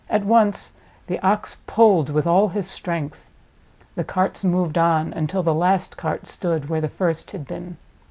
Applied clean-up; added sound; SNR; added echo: none; none; none; none.